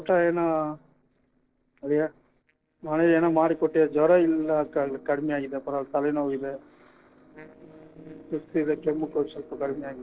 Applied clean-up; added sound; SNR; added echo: neural separator model SepFormer DNS4.